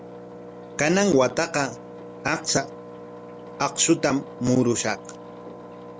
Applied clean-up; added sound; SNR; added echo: none; Engine; 15 dB; none.